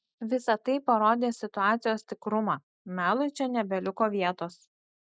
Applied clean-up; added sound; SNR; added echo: none; none; none; none.